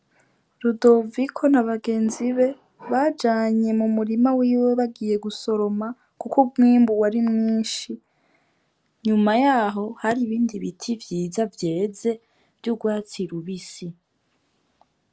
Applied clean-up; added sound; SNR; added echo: none; none; none; none.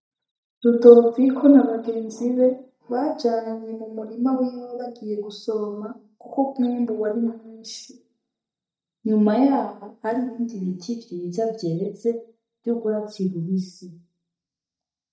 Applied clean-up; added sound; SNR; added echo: neural mask model DeepFilterNet 3.